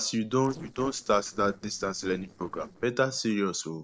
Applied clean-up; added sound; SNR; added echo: neural separator model SepFormer DNS4.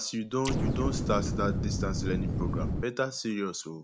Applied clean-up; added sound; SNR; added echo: none; Explosion; -3 dB; none.